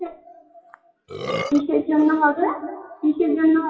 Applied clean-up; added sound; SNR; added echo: classical method WPE with log-MMSE.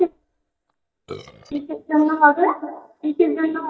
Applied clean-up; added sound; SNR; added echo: neural mask model DeepFilterNet 3.